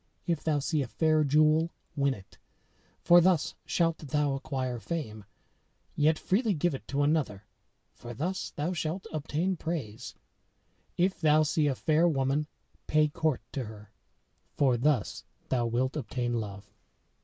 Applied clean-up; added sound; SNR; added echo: none; none; none; none.